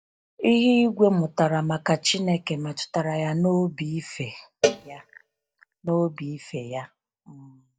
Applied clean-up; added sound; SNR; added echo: neural mask model DeepFilterNet 3.